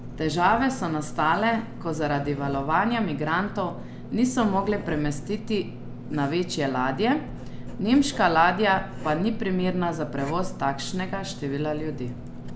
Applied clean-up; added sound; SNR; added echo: none; Writing + Engine / Mechanisms; 10 dB; none.